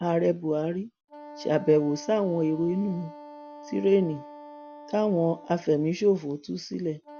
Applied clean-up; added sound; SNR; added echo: none; Wind instrument, woodwind instrument; 19 dB; none.